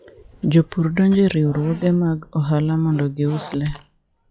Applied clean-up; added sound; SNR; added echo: classical method log-MMSE.